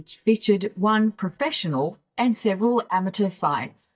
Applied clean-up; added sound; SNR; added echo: neural mask model DeepFilterNet 3.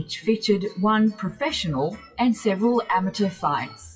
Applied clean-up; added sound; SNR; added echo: classical method WPE with log-MMSE.